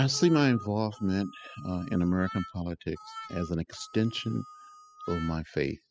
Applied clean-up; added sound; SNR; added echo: classical method spectral subtraction.